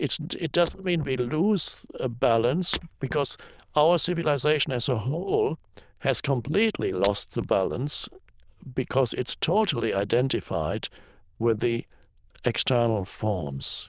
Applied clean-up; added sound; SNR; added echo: neural diffusion model UNIVERSE++.